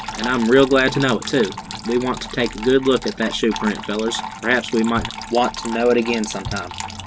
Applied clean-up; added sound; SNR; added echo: none; Trickle, dribble / Water tap, faucet; 11 dB; none.